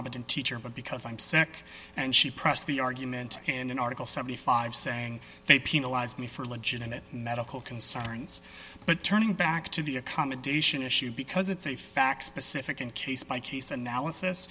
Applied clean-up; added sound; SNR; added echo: none; none; none; none.